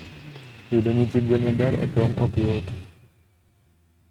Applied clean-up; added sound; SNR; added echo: neural mask model RNNoise.